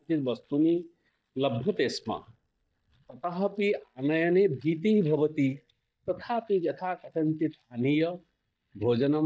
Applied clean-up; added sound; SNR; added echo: neural mask model DeepFilterNet 3.